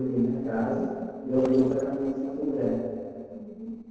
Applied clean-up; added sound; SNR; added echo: neural separator model SepFormer DNS4.